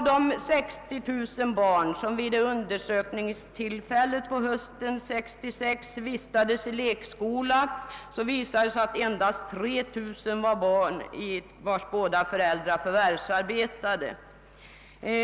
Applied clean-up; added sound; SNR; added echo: none; none; none; none.